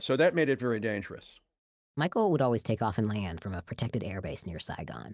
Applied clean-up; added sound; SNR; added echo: none; none; none; none.